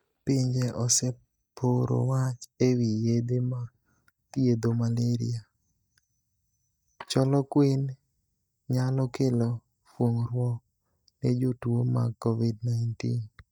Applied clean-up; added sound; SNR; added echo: neural mask model DeepFilterNet 3.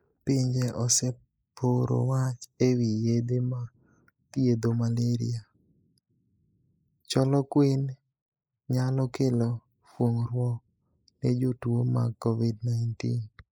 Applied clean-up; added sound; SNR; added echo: neural mask model Resemble Enhance denoiser.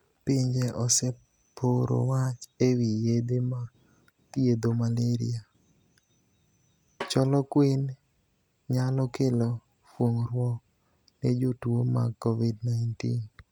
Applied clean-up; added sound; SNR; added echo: none; Snare drum; 17 dB; none.